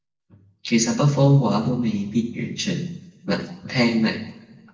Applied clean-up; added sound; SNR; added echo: none; none; none; reverberation time 0.9 s.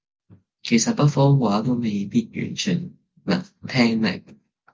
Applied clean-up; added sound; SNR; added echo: none; none; none; none.